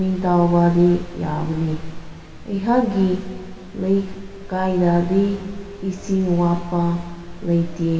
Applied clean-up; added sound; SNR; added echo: none; none; none; reverberation time 2.2 s.